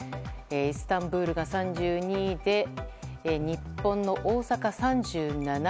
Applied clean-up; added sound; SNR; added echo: none; none; none; none.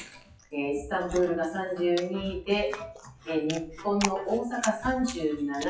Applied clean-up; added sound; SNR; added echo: classical method WPE with log-MMSE.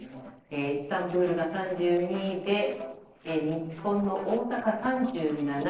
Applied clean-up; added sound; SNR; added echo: neural separator model SepFormer DNS4.